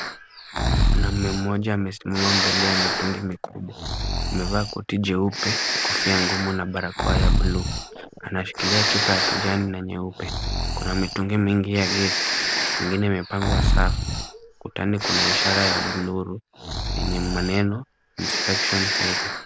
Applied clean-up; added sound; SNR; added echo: none; Breathing; -2 dB; none.